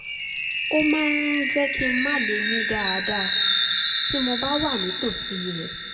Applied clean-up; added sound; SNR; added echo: none; Chime; -3 dB; reverberation time 1.2 s.